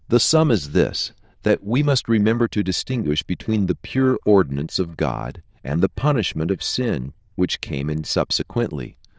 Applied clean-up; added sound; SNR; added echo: neural diffusion model UNIVERSE++.